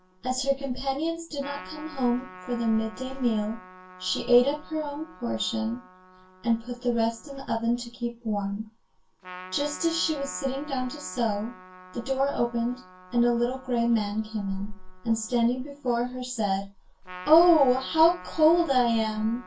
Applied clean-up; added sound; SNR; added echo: none; Trumpet; 20 dB; reverberation time 0.2 s.